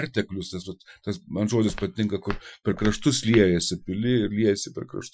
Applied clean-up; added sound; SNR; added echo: classical method Wiener filter.